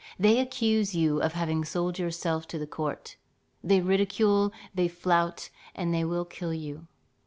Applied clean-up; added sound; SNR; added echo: none; none; none; none.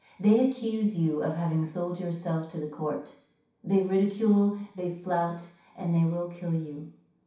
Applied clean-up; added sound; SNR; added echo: none; none; none; reverberation time 0.6 s.